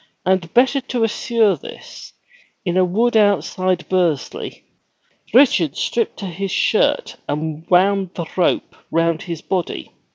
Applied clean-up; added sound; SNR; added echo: none; none; none; none.